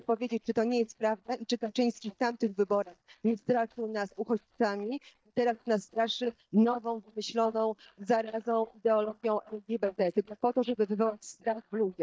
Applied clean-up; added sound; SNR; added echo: neural mask model DeepFilterNet 3.